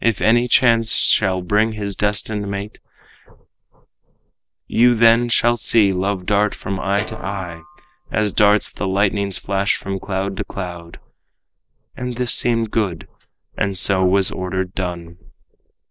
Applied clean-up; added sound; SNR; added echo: neural separator model SepFormer DNS4.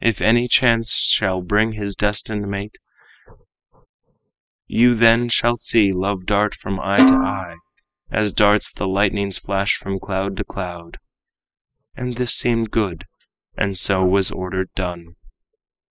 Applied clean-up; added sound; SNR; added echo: classical method spectral subtraction.